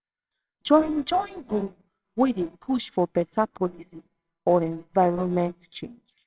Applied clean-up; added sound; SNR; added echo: neural separator model SepFormer WHAMR!.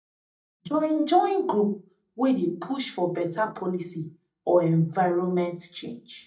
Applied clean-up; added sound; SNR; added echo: neural mask model DeepFilterNet 3.